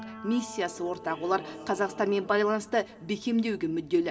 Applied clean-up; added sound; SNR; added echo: none; Piano; 19 dB; reverberation time 0.9 s.